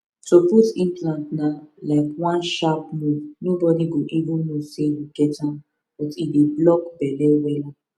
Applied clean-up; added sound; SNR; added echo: none; none; none; none.